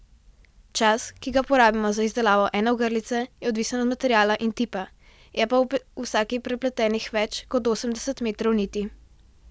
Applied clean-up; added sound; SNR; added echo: none; none; none; none.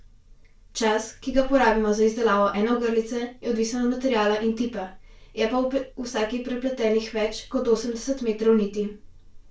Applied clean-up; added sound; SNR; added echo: none; none; none; reverberation time 0.2 s.